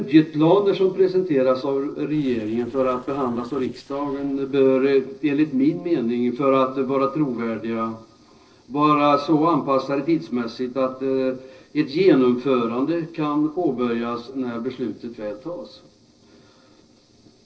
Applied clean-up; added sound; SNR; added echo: neural separator model SepFormer DNS4.